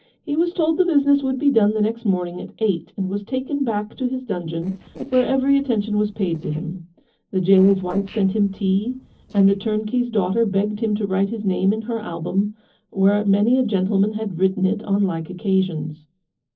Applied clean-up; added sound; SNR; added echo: neural separator model SepFormer DNS4.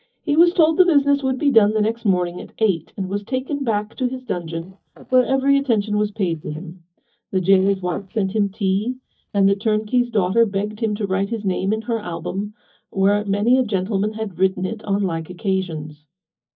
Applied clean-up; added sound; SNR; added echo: neural mask model DeepFilterNet 3.